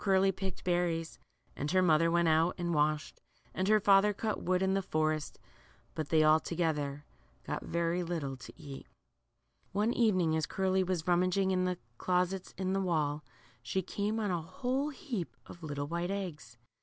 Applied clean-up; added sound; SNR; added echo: none; none; none; none.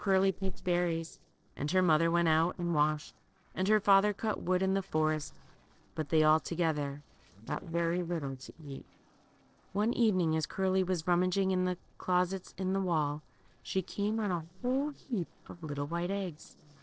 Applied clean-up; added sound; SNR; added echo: neural separator model SepFormer DNS4.